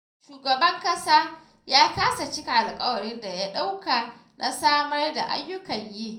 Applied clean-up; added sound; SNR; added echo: none; none; none; reverberation time 0.5 s.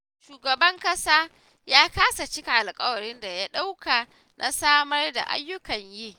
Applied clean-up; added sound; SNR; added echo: none; none; none; none.